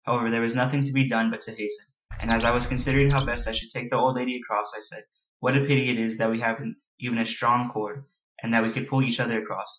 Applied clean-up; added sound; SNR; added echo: classical method Wiener filter.